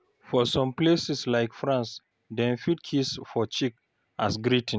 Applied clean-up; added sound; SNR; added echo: none; none; none; none.